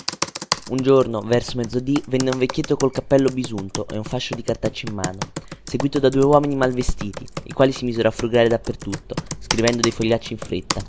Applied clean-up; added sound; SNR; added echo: none; Computer keyboard; 11 dB; none.